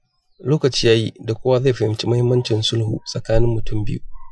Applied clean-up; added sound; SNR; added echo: classical method Wiener filter.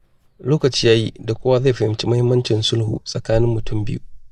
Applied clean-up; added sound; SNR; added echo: neural mask model DeepFilterNet 3.